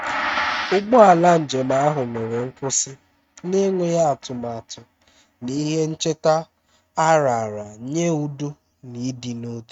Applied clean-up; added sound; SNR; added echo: neural mask model RNNoise.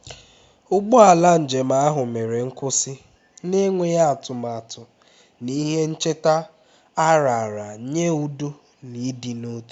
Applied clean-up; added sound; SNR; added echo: none; none; none; none.